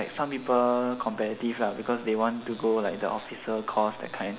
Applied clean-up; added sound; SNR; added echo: none; none; none; none.